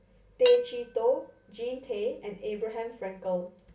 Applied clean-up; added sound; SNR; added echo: none; Cutlery, silverware / Dishes, pots, and pans; 14 dB; reverberation time 0.3 s.